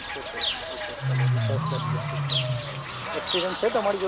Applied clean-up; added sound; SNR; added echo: none; Bird / Fowl; -4 dB; none.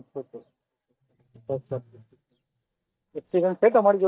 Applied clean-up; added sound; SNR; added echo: neural mask model DeepFilterNet 3.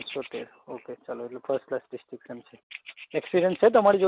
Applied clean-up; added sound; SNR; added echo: none; none; none; none.